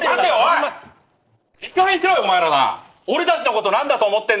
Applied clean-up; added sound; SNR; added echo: neural separator model SepFormer DNS4.